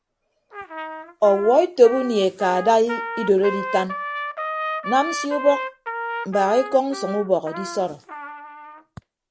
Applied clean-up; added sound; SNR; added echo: none; Trumpet; 9 dB; none.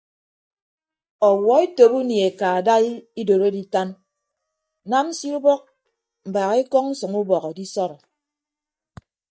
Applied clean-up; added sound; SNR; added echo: neural mask model DeepFilterNet 3.